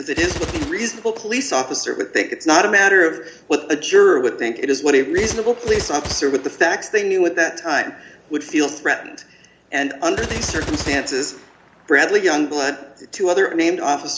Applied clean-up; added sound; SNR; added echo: none; Gunshot, gunfire; 16 dB; none.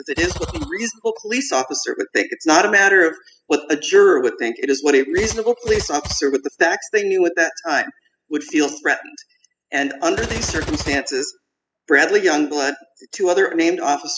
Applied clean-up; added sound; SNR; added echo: classical method spectral subtraction.